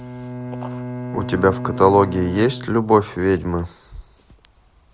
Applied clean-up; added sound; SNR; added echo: none; Bowed string instrument; 11 dB; none.